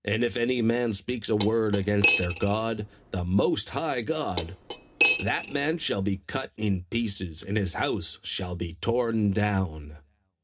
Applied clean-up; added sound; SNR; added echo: none; Cutlery, silverware; 0 dB; reverberation time 0.3 s.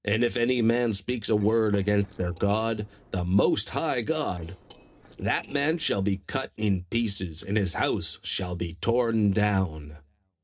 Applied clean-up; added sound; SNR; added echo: neural separator model SepFormer DNS4.